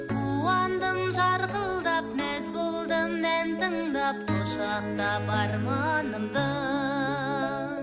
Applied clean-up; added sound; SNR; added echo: none; Wind instrument, woodwind instrument + Wind instrument, woodwind instrument; 20 dB; none.